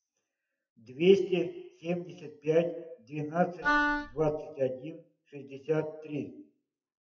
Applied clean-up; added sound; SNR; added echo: classical method WPE with log-MMSE.